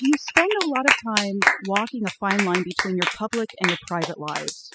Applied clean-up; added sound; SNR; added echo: classical method spectral subtraction.